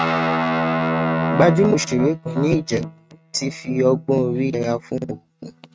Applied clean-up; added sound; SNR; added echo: neural mask model RNNoise.